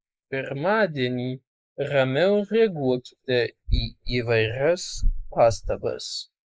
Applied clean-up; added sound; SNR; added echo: neural mask model Resemble Enhance denoiser.